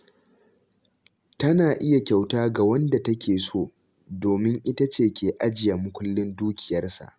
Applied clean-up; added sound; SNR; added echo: none; none; none; none.